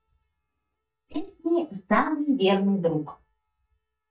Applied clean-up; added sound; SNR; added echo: neural mask model DeepFilterNet 3.